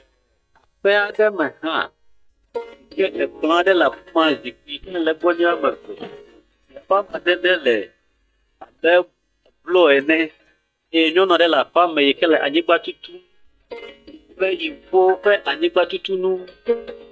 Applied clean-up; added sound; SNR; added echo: neural mask model DeepFilterNet 3.